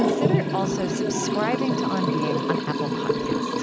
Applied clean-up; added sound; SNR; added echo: none; Liquid; -5 dB; none.